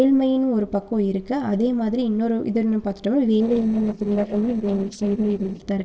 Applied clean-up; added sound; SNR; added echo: neural separator model SepFormer DNS4.